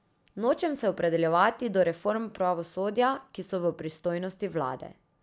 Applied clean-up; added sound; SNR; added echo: none; none; none; none.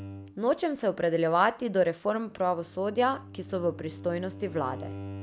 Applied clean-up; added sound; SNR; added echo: none; Bowed string instrument; 15 dB; none.